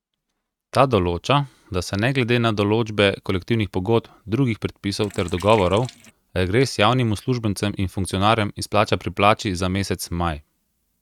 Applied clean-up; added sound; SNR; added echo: neural mask model RNNoise.